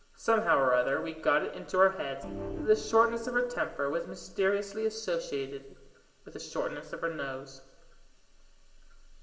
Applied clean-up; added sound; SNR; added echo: none; Organ; 11 dB; reverberation time 1.1 s.